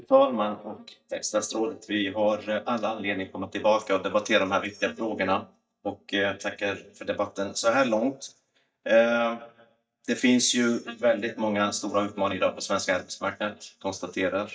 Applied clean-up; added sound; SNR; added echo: neural mask model DeepFilterNet 3.